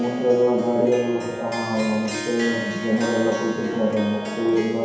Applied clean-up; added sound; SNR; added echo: none; Harp; 10 dB; reverberation time 0.7 s.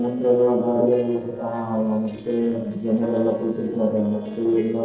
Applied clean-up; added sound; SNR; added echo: neural separator model SepFormer DNS4.